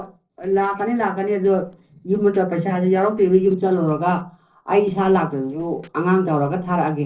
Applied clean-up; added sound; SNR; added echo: neural separator model SepFormer DNS4.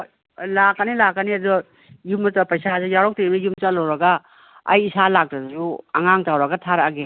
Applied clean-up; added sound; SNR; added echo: none; none; none; none.